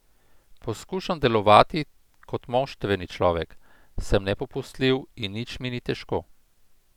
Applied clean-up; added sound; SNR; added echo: none; none; none; none.